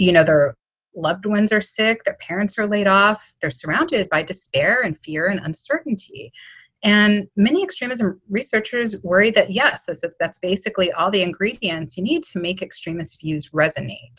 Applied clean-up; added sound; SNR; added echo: none; none; none; none.